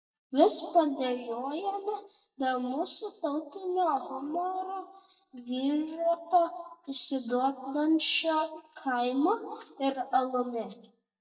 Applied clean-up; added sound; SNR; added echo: neural mask model DeepFilterNet 3.